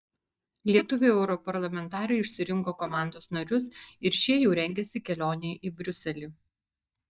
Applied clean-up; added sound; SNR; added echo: neural mask model DeepFilterNet 3.